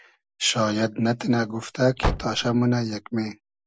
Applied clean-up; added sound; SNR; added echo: none; Car; 6 dB; none.